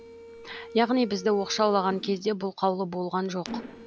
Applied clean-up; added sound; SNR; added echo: none; Mechanisms; 16 dB; none.